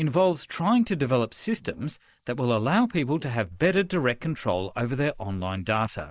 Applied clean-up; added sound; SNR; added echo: neural mask model Resemble Enhance denoiser.